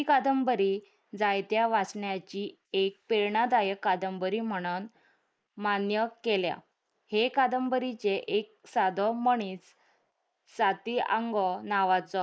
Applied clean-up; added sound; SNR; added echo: neural mask model Resemble Enhance denoiser.